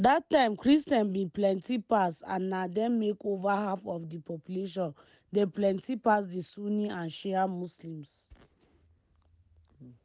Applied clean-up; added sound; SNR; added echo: none; none; none; none.